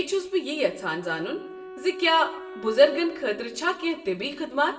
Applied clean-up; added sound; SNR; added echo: none; Wind instrument, woodwind instrument; 16 dB; reverberation time 0.6 s.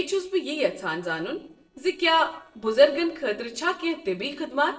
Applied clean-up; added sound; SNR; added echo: neural separator model SepFormer DNS4.